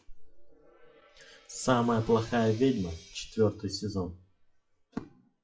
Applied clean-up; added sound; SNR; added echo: classical method WPE with log-MMSE.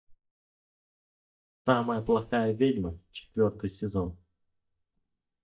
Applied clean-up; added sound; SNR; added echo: neural mask model DeepFilterNet 3.